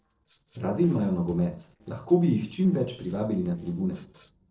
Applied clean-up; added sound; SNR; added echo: neural separator model SepFormer DNS4.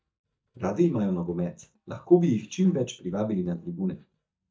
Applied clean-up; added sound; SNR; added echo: neural mask model DeepFilterNet 3.